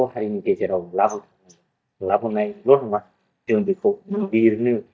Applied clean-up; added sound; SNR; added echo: neural mask model DeepFilterNet 3.